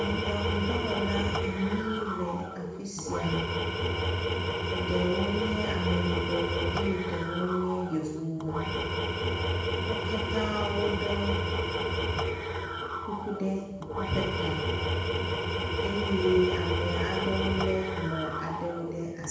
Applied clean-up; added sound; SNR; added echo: none; Tools; -2 dB; reverberation time 0.9 s.